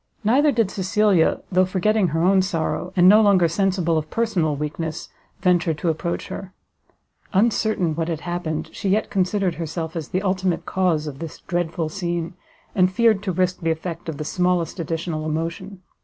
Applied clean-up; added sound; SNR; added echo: none; none; none; none.